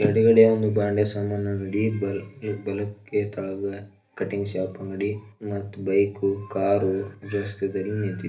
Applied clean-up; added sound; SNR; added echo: none; none; none; reverberation time 0.3 s.